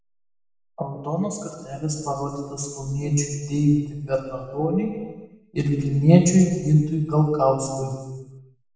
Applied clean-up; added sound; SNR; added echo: none; none; none; reverberation time 1.3 s.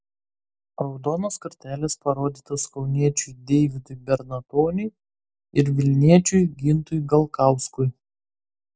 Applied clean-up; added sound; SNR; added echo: none; none; none; none.